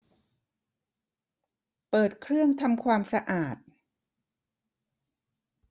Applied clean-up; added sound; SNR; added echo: none; none; none; none.